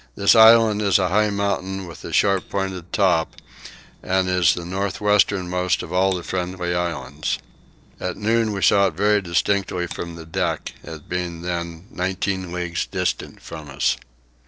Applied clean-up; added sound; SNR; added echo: neural separator model SepFormer DNS4.